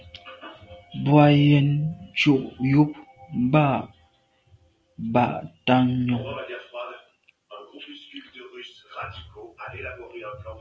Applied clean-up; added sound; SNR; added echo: none; none; none; none.